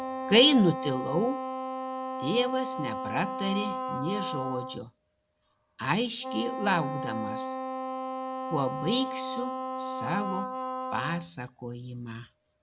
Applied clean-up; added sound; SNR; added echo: none; Wind instrument, woodwind instrument; 5 dB; none.